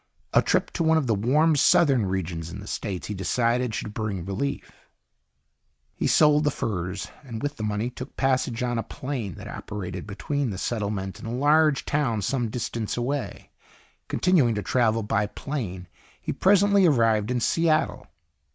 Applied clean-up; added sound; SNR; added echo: none; none; none; none.